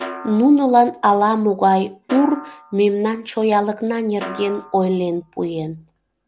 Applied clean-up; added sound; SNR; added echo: none; Snare drum; 18 dB; none.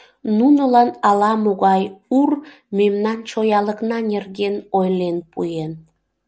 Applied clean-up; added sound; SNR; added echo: none; none; none; none.